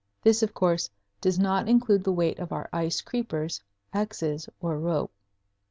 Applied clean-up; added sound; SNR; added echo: none; none; none; none.